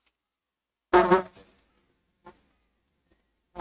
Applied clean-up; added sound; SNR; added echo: neural mask model RNNoise.